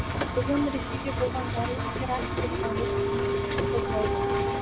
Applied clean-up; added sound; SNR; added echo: none; Printer + Engine; -4 dB; none.